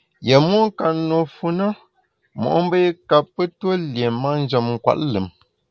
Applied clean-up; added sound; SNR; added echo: none; none; none; none.